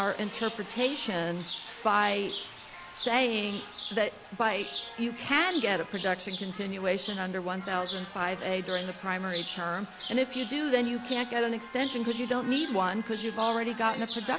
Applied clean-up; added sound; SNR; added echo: none; Chirp, tweet; 10 dB; none.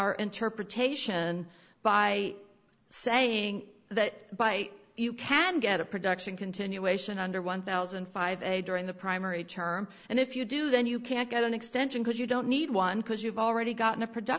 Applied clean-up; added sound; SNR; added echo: none; none; none; none.